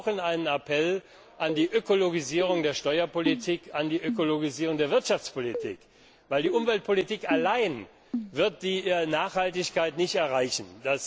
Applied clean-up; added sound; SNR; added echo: none; Keyboard (musical); 9 dB; none.